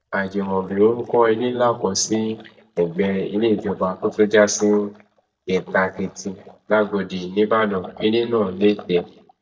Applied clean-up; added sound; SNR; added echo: neural mask model DeepFilterNet 3.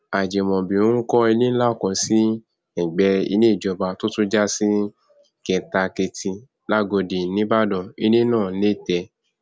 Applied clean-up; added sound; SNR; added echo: none; none; none; none.